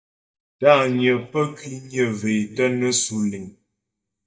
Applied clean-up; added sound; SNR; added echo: neural mask model DeepFilterNet 3.